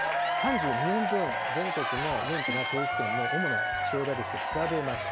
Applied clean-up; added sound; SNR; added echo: none; Applause / Crowd / Cheering; -3 dB; none.